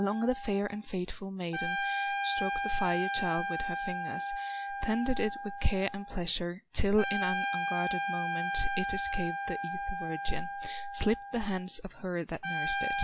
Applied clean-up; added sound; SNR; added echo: none; Trumpet; 3 dB; none.